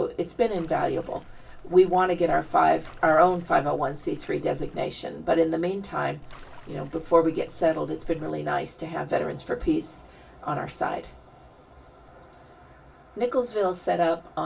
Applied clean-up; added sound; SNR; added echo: none; Splash, splatter; 15 dB; reverberation time 0.2 s.